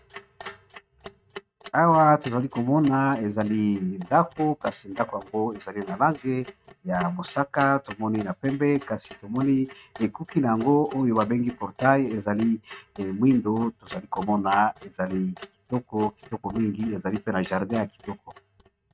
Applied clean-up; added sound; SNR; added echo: neural mask model RNNoise.